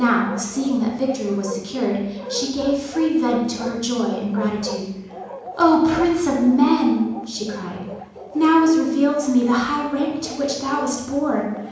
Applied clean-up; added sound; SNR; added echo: none; Bark; 15 dB; reverberation time 1.0 s.